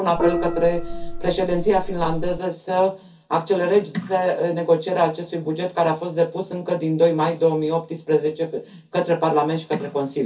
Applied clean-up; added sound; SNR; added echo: none; Gong; 4 dB; reverberation time 0.3 s.